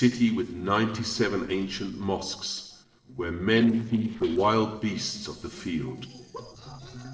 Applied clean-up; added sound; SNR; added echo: neural separator model SepFormer DNS4.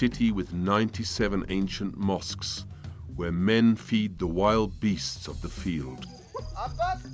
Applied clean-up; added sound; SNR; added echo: none; none; none; none.